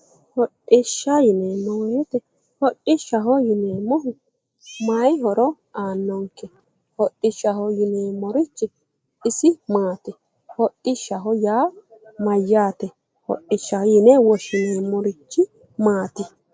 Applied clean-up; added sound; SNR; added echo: neural mask model Resemble Enhance denoiser.